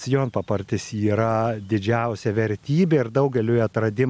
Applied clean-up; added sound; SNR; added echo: none; none; none; none.